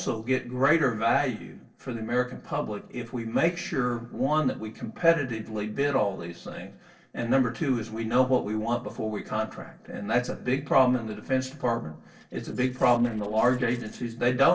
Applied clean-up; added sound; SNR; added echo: neural separator model SepFormer DNS4.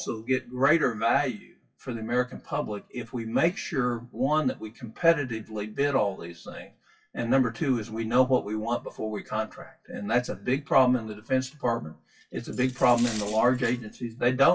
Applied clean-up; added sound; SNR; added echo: classical method WPE with log-MMSE.